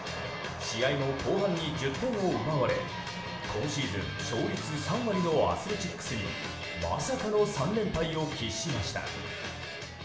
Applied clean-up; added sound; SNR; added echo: none; none; none; reverberation time 0.7 s.